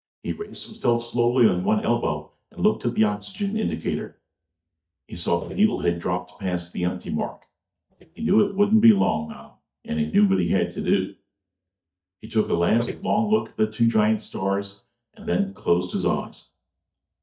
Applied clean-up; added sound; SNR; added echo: neural mask model DeepFilterNet 3.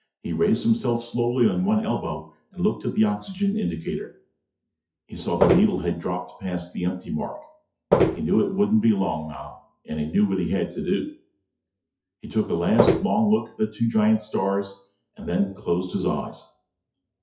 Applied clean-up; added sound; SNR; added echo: classical method WPE with log-MMSE.